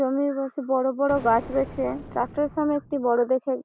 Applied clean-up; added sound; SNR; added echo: none; Explosion; 16 dB; none.